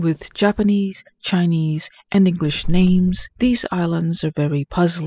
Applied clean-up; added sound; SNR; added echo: classical method spectral subtraction.